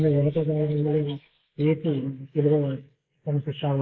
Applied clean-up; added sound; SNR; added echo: neural mask model Resemble Enhance denoiser.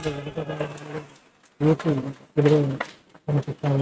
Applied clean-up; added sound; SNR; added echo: neural mask model RNNoise.